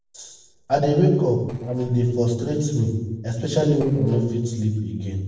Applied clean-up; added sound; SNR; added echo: neural separator model SepFormer DNS4.